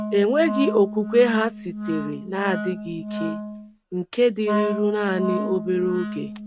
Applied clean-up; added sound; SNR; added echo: neural mask model RNNoise.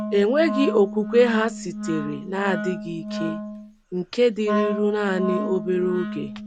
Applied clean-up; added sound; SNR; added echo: none; Wind instrument, woodwind instrument; 6 dB; none.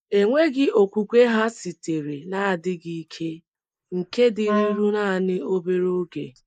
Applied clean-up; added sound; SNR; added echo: neural mask model Resemble Enhance denoiser.